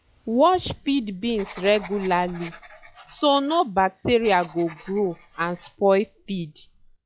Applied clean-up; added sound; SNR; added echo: classical method log-MMSE.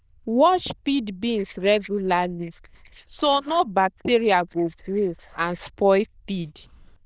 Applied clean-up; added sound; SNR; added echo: neural diffusion model UNIVERSE++.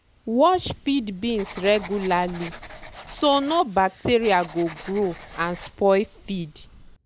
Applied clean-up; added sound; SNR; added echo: none; Writing; 18 dB; none.